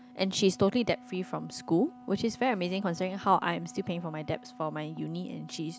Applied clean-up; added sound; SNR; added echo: none; Wind instrument, woodwind instrument; 20 dB; none.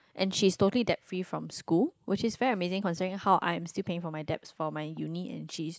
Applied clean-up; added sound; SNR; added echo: neural mask model Resemble Enhance denoiser.